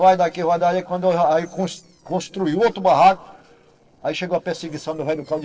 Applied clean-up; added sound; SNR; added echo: neural separator model SepFormer DNS4.